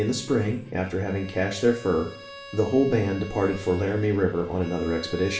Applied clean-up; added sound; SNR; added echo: none; Bowed string instrument; 18 dB; reverberation time 0.5 s.